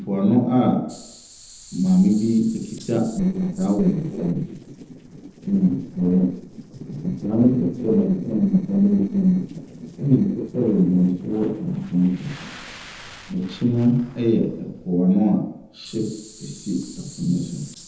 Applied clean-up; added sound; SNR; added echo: neural separator model SepFormer DNS4.